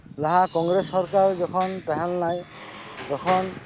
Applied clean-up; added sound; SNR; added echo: none; Squeak / Wood; 15 dB; none.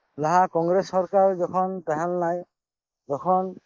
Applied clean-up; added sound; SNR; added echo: neural mask model Resemble Enhance denoiser.